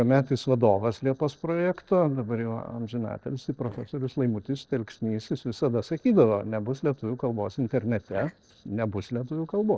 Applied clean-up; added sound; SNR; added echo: neural separator model SepFormer DNS4.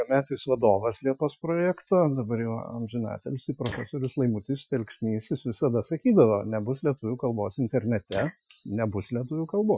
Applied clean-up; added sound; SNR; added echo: classical method Wiener filter.